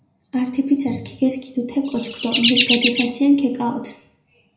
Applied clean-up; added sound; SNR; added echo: none; Chirp, tweet; 2 dB; reverberation time 0.5 s.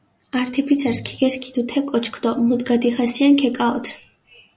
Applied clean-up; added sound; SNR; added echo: none; none; none; none.